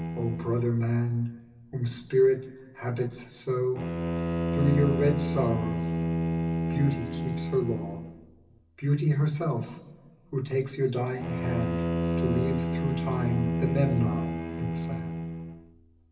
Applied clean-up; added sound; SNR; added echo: none; Bowed string instrument; 2 dB; reverberation time 1.4 s.